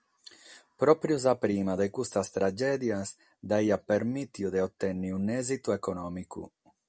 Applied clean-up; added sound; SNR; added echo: none; none; none; none.